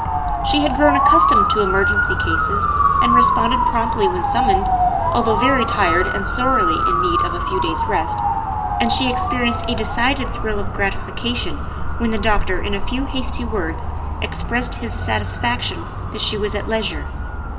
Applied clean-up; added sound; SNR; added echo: none; Motor vehicle (road) / Siren; -3 dB; reverberation time 0.7 s.